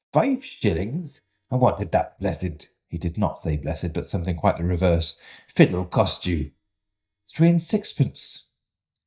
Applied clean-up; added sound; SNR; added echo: neural mask model DeepFilterNet 3.